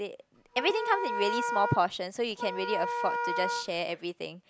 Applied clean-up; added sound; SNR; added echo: none; Wind instrument, woodwind instrument; 2 dB; none.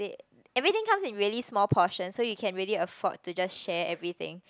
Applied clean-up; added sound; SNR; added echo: none; none; none; none.